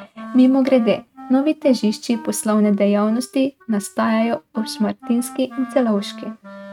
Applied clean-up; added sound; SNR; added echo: neural mask model RNNoise.